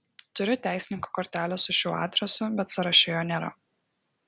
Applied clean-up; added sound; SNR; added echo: none; none; none; none.